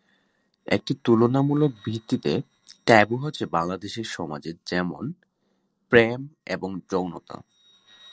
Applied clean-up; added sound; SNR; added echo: neural separator model SepFormer DNS4.